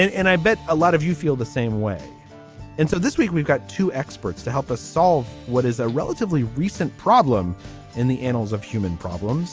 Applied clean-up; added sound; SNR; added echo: none; none; none; none.